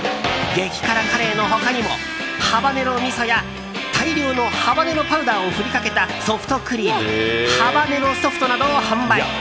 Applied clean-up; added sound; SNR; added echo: none; none; none; none.